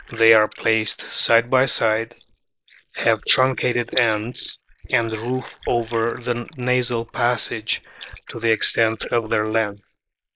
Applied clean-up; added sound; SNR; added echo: neural mask model Resemble Enhance denoiser.